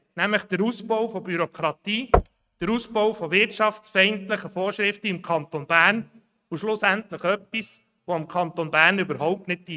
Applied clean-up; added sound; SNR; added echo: neural mask model RNNoise.